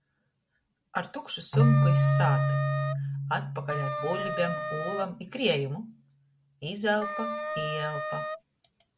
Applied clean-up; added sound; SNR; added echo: none; Keyboard (musical) + Wind instrument, woodwind instrument; -4 dB; none.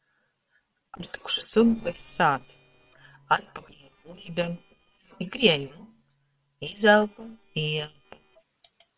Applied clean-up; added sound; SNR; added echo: neural separator model SepFormer WHAM!.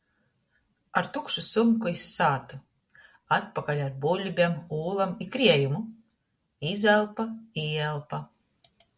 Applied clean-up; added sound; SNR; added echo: none; none; none; none.